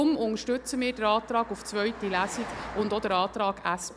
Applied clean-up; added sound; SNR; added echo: none; Car passing by; 15 dB; none.